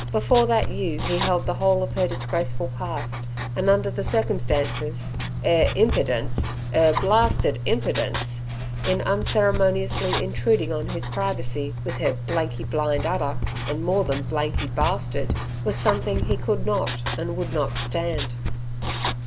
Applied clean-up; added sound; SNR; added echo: none; Writing; 2 dB; none.